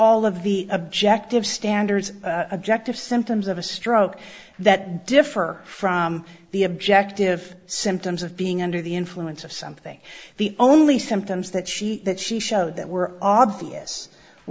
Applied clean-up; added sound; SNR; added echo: none; none; none; none.